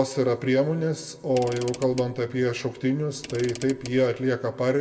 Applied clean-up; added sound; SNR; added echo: none; Mechanisms / Car; 17 dB; reverberation time 1.3 s.